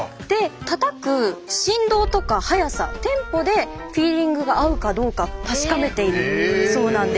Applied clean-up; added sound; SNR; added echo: none; Boom; 11 dB; none.